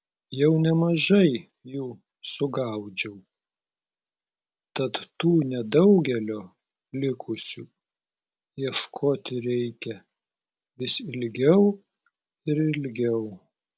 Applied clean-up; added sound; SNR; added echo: none; none; none; none.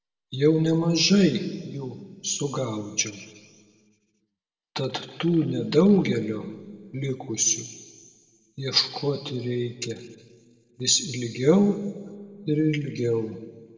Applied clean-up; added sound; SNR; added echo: none; none; none; reverberation time 1.5 s.